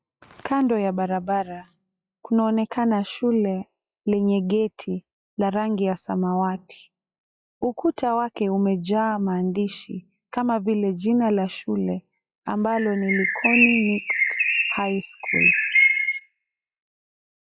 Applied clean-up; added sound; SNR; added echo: classical method log-MMSE.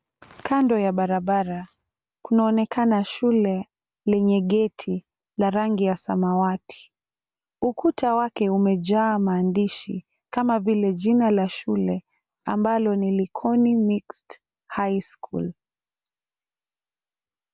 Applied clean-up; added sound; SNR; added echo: none; none; none; none.